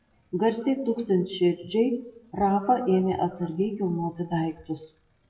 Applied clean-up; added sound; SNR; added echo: classical method WPE with log-MMSE.